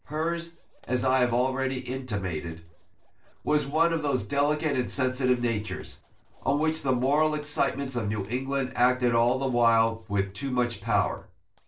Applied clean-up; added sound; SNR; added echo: neural separator model SepFormer DNS4.